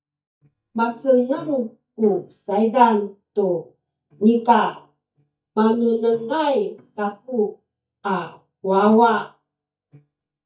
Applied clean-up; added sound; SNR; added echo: neural mask model DeepFilterNet 3.